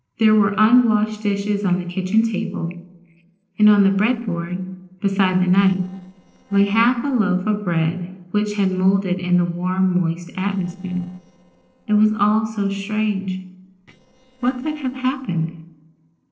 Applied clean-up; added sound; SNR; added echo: neural separator model SepFormer DNS4.